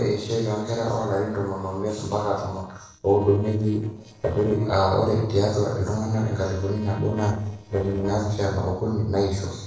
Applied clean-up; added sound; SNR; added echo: neural separator model SepFormer DNS4.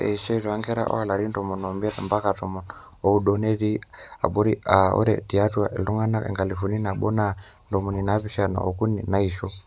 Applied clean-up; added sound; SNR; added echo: none; none; none; none.